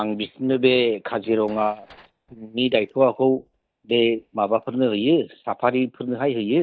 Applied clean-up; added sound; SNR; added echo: neural mask model DeepFilterNet 3.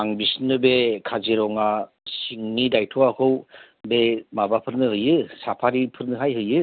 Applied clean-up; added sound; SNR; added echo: none; none; none; none.